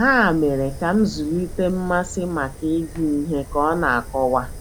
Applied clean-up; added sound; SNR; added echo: none; Fire; 14 dB; none.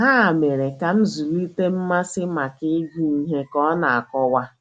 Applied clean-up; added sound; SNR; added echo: none; none; none; none.